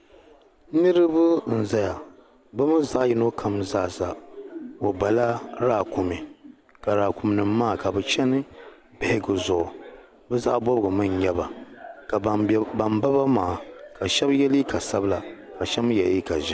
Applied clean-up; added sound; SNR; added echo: none; none; none; none.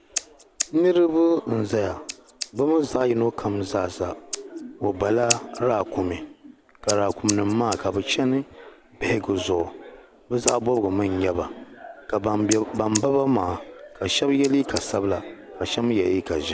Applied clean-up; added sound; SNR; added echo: none; Scissors; 13 dB; none.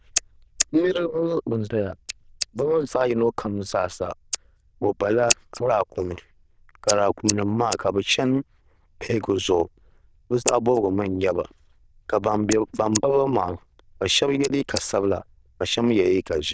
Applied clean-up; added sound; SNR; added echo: neural diffusion model UNIVERSE++.